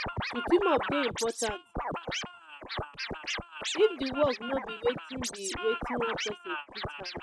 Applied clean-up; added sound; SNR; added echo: neural mask model RNNoise.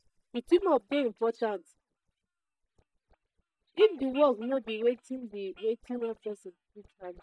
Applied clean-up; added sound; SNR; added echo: neural mask model DeepFilterNet 3.